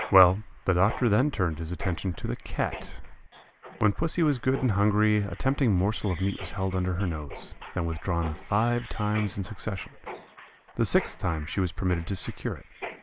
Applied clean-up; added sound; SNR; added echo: none; Mechanisms; 18 dB; none.